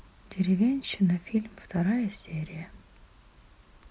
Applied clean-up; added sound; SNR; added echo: none; none; none; none.